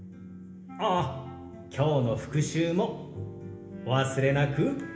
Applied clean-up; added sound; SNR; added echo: none; none; none; reverberation time 1.0 s.